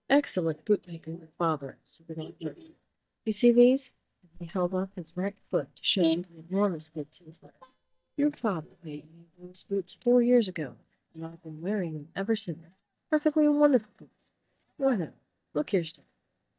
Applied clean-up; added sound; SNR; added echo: neural mask model DeepFilterNet 3.